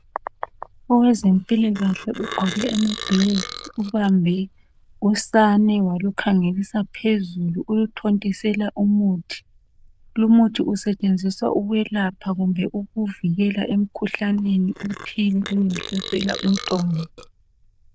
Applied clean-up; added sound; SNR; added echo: neural diffusion model UNIVERSE++.